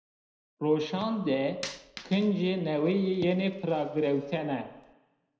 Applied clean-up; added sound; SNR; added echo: none; Coin (dropping); 20 dB; reverberation time 0.8 s.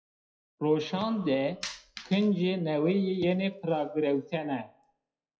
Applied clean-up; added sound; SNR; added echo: classical method WPE with log-MMSE.